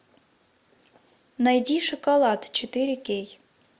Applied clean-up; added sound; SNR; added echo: none; none; none; none.